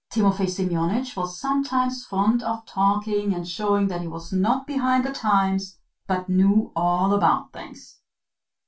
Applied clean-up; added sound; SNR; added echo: none; none; none; reverberation time 0.2 s.